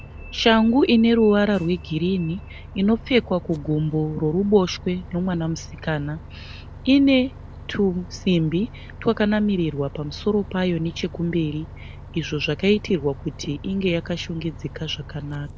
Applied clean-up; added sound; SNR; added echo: none; Bus; 16 dB; none.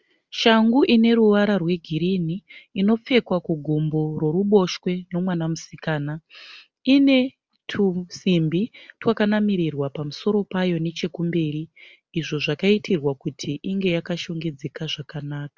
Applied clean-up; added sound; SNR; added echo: none; none; none; none.